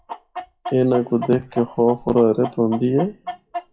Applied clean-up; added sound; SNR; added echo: classical method WPE with log-MMSE.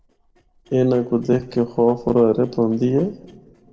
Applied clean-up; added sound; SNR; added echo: neural separator model SepFormer DNS4.